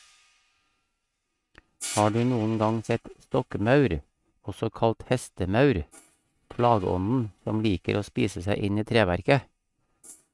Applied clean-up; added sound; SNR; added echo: neural mask model RNNoise.